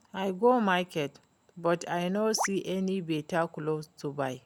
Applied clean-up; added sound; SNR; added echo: none; none; none; none.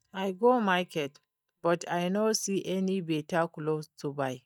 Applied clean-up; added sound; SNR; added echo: neural mask model DeepFilterNet 3.